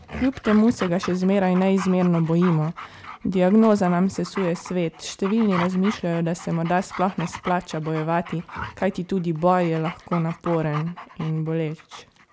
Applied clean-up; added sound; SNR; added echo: none; Dog; 15 dB; none.